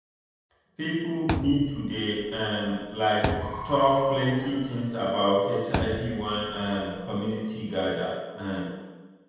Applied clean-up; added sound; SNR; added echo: none; Thump, thud; 7 dB; reverberation time 1.2 s.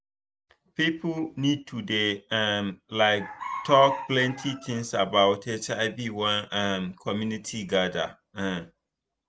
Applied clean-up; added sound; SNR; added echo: none; none; none; none.